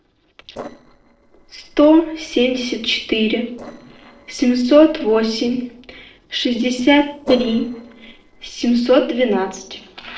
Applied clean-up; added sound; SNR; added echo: neural separator model SepFormer DNS4.